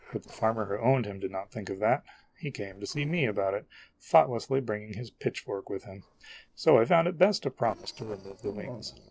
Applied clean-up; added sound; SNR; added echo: neural separator model SepFormer DNS4.